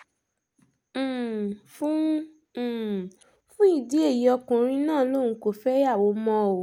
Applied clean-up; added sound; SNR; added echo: none; none; none; none.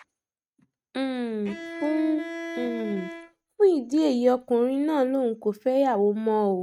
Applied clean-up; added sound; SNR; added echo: neural mask model RNNoise.